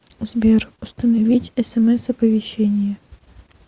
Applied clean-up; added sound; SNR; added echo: none; none; none; none.